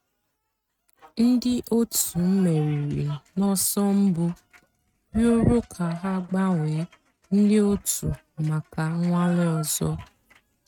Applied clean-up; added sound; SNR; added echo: neural mask model RNNoise.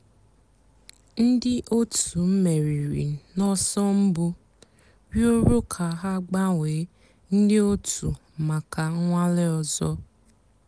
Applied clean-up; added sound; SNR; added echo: none; none; none; none.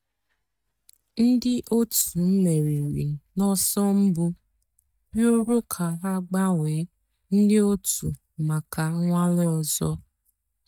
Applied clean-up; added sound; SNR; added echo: neural mask model DeepFilterNet 3.